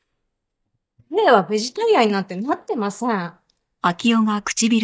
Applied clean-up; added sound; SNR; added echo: neural mask model DeepFilterNet 3.